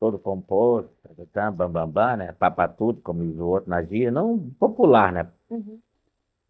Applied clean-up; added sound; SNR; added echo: neural mask model DeepFilterNet 3.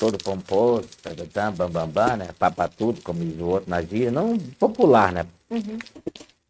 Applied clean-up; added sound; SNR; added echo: neural mask model RNNoise.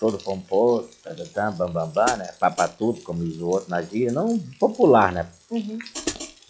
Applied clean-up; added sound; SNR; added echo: classical method log-MMSE.